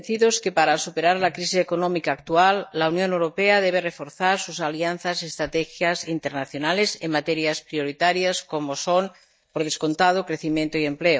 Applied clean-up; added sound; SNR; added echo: neural mask model DeepFilterNet 3.